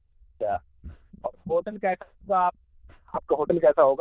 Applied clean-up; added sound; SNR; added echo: neural diffusion model UNIVERSE++.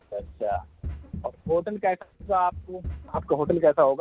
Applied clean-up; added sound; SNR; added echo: none; Run; 13 dB; none.